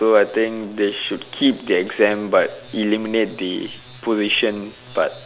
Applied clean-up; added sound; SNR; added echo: none; none; none; none.